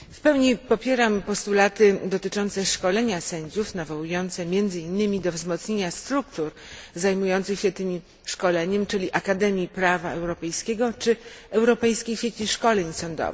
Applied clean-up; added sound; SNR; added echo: none; none; none; none.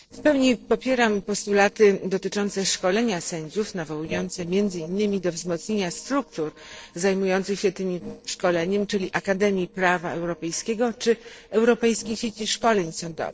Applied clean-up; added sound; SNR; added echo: neural separator model SepFormer DNS4.